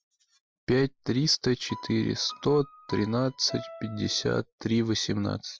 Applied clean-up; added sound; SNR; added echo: classical method Wiener filter.